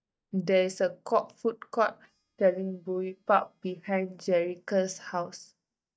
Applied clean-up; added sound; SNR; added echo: neural mask model DeepFilterNet 3.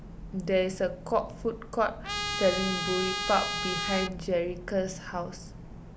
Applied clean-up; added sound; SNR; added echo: none; Trumpet; 3 dB; none.